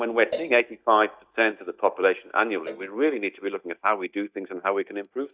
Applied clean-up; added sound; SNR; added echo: neural mask model DeepFilterNet 3.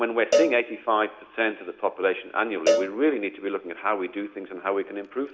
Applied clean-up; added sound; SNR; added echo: none; Cowbell; 3 dB; reverberation time 1.3 s.